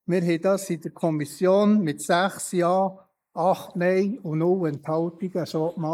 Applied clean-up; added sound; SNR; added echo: neural mask model Resemble Enhance denoiser.